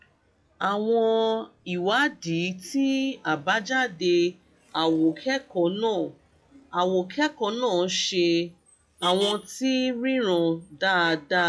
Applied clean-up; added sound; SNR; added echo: classical method log-MMSE.